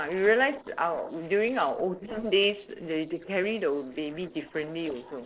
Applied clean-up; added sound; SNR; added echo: neural separator model SepFormer DNS4.